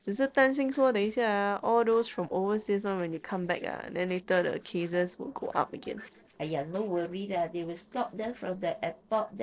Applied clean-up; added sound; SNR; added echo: neural separator model SepFormer DNS4.